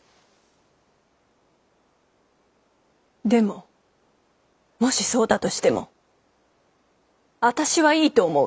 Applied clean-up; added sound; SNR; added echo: none; none; none; none.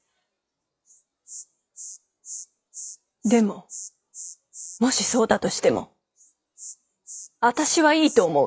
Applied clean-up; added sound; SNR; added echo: classical method log-MMSE.